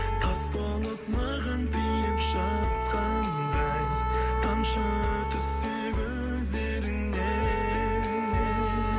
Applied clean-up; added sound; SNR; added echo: none; Wind instrument, woodwind instrument; 5 dB; none.